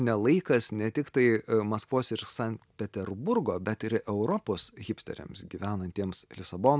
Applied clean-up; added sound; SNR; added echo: none; none; none; none.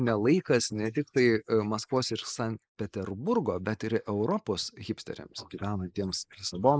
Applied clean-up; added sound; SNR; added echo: neural mask model Resemble Enhance denoiser.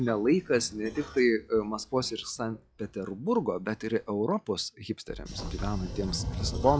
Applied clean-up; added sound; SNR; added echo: classical method log-MMSE.